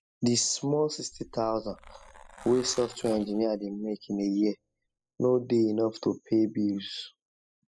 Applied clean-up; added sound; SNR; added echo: classical method spectral subtraction.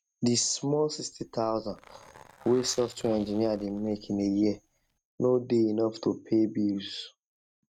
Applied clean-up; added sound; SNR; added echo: neural mask model RNNoise.